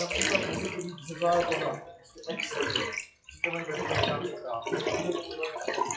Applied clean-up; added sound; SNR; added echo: classical method WPE with log-MMSE.